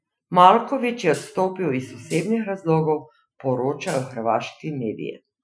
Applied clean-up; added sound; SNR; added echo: classical method Wiener filter.